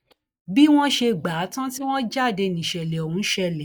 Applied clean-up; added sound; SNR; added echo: neural mask model DeepFilterNet 3.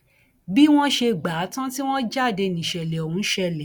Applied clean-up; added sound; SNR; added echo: none; none; none; none.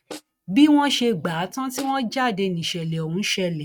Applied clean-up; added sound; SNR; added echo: neural mask model RNNoise.